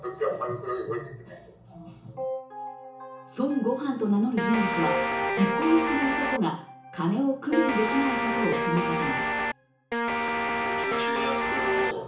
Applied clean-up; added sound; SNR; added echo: none; Guitar; -2 dB; reverberation time 0.7 s.